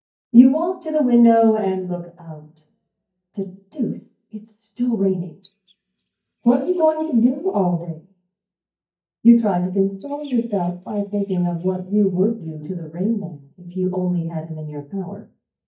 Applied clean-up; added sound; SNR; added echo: neural mask model DeepFilterNet 3.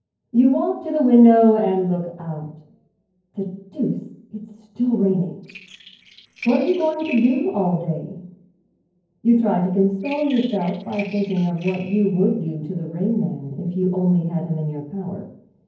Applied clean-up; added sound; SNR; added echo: neural separator model SepFormer DNS4.